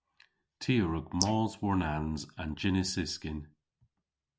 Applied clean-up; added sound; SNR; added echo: neural mask model Resemble Enhance denoiser.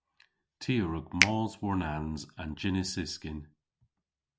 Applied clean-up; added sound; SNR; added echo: none; Finger snapping; 1 dB; none.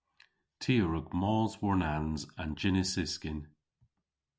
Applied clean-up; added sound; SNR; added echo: none; none; none; none.